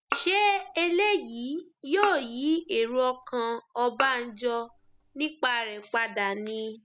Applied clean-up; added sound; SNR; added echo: none; Bowed string instrument; 11 dB; none.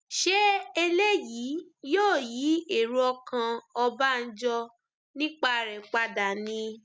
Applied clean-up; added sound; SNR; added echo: none; none; none; none.